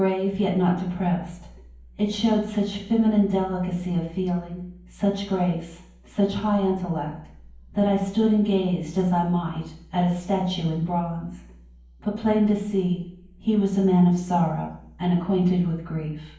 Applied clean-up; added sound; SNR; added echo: none; none; none; reverberation time 0.9 s.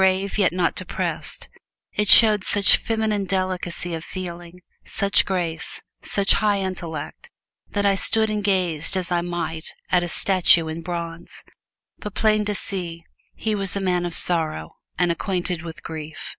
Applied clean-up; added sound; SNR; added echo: none; none; none; none.